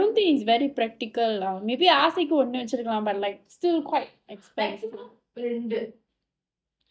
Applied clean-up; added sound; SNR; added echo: neural mask model DeepFilterNet 3.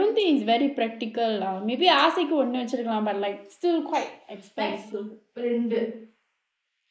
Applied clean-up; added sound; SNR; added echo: neural mask model Resemble Enhance denoiser.